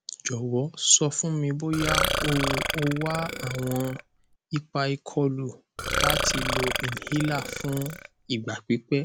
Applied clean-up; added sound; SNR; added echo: none; Burping, eructation; 2 dB; none.